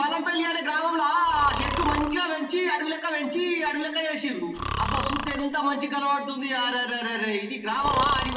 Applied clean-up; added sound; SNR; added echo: none; Breathing; 9 dB; reverberation time 1.0 s.